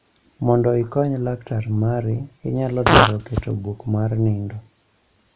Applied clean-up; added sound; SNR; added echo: none; Fart; -2 dB; none.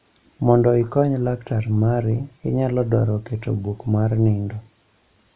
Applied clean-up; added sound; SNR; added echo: none; none; none; none.